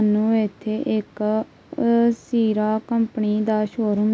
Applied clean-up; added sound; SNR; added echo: none; none; none; none.